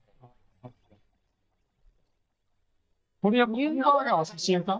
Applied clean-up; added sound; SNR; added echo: neural mask model DeepFilterNet 3.